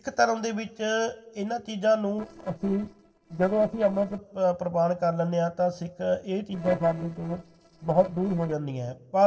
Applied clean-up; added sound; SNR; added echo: neural separator model SepFormer DNS4.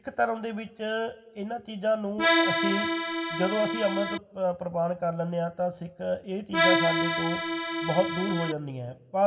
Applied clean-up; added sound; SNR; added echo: none; Accordion; -4 dB; reverberation time 1.0 s.